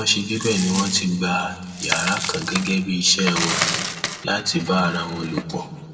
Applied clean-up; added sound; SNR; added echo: none; Coin (dropping); 6 dB; reverberation time 1.9 s.